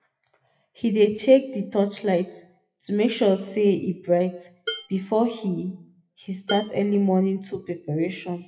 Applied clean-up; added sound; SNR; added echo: classical method WPE with log-MMSE.